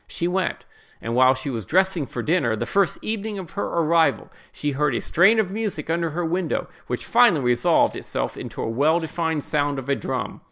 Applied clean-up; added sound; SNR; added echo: none; Rattle (instrument); 13 dB; none.